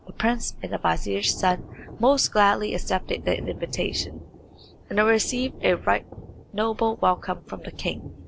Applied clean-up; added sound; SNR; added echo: none; Thunder; 16 dB; none.